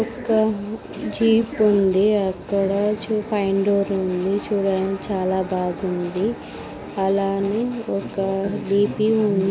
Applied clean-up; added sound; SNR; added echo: none; none; none; none.